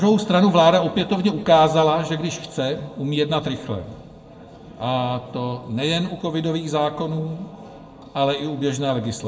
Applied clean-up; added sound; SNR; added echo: none; none; none; reverberation time 0.8 s.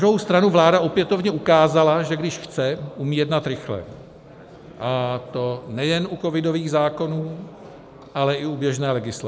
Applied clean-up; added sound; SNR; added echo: none; none; none; none.